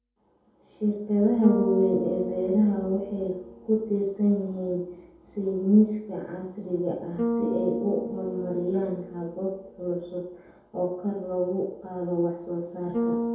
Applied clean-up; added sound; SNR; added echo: none; Bass guitar; 8 dB; reverberation time 0.7 s.